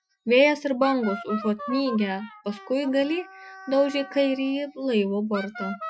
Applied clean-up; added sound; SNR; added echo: classical method Wiener filter.